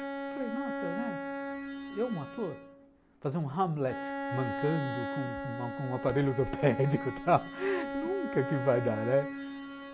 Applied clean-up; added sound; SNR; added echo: none; Bowed string instrument; 6 dB; none.